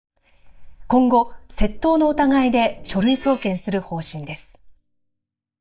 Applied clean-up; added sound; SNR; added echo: neural mask model DeepFilterNet 3.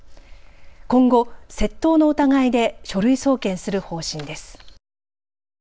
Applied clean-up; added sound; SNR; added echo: none; none; none; none.